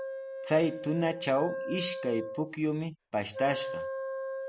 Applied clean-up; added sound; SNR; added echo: none; Wind instrument, woodwind instrument; 7 dB; none.